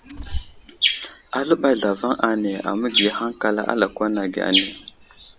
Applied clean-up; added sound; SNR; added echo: none; Bird; 16 dB; none.